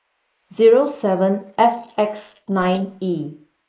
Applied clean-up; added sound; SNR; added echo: neural mask model Resemble Enhance denoiser.